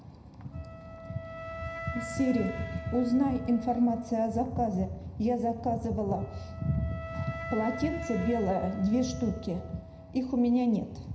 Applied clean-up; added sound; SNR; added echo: none; Wind instrument, woodwind instrument; 14 dB; reverberation time 0.7 s.